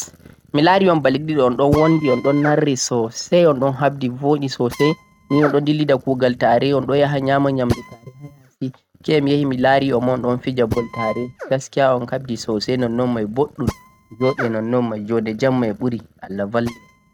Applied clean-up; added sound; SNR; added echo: neural mask model RNNoise.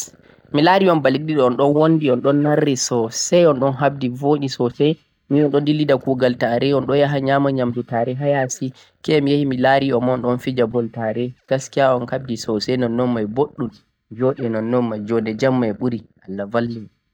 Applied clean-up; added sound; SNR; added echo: neural mask model DeepFilterNet 3.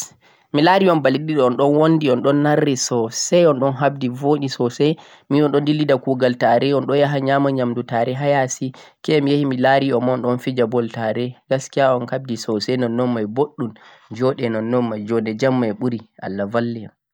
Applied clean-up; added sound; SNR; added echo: none; none; none; none.